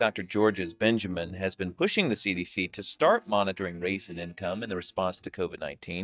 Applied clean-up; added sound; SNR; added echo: neural mask model DeepFilterNet 3.